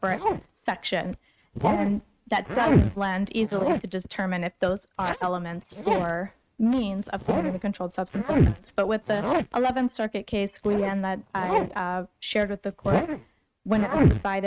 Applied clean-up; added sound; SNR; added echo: neural mask model RNNoise.